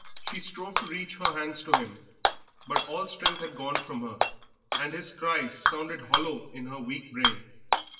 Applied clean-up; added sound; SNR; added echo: none; Shatter / Hammer; -3 dB; reverberation time 0.9 s.